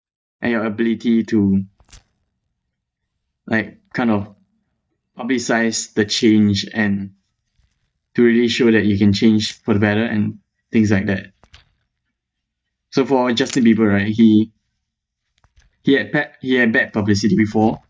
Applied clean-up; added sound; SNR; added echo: neural mask model DeepFilterNet 3.